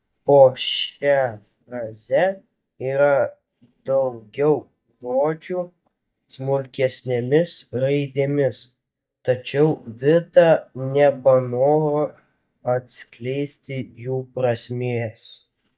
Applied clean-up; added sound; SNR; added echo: neural mask model DeepFilterNet 3.